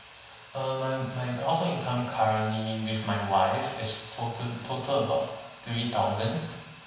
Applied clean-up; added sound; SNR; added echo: none; none; none; reverberation time 1.1 s.